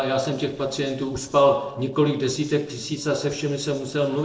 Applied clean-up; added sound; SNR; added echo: neural separator model SepFormer DNS4.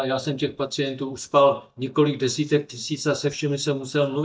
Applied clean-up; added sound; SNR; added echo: neural mask model DeepFilterNet 3.